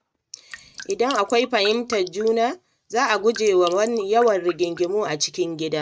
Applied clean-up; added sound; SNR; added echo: neural mask model RNNoise.